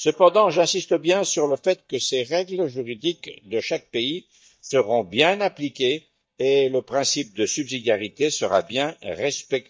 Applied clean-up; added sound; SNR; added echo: neural mask model DeepFilterNet 3.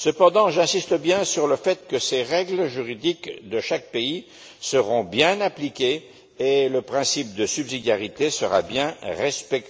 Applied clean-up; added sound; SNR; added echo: none; none; none; none.